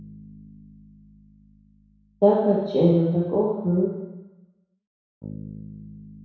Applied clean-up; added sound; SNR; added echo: none; Bass guitar; 20 dB; reverberation time 1.1 s.